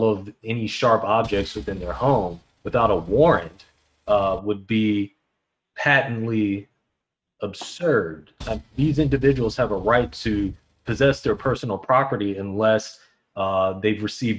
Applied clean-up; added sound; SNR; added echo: neural mask model RNNoise.